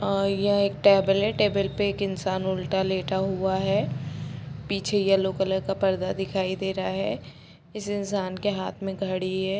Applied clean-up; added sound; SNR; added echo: none; none; none; none.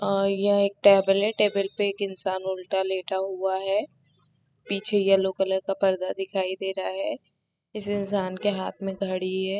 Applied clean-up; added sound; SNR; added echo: classical method spectral subtraction.